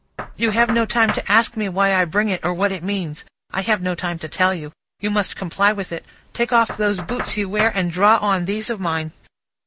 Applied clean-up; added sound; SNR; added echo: none; Knock; 14 dB; none.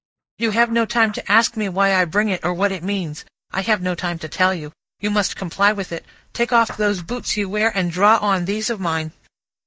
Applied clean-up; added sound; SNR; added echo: neural mask model DeepFilterNet 3.